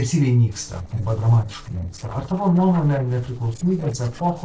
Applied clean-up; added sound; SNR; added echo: neural separator model SepFormer DNS4.